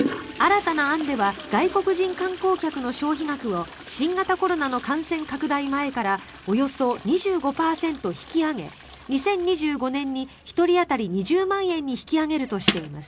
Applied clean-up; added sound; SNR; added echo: none; Toilet flush; 12 dB; none.